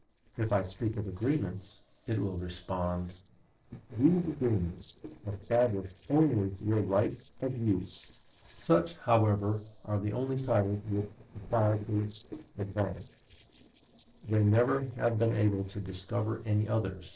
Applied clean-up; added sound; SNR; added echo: neural separator model SepFormer DNS4.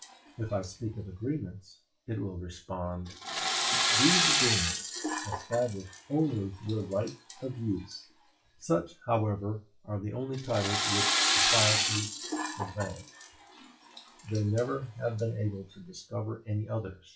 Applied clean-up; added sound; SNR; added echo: classical method WPE with log-MMSE.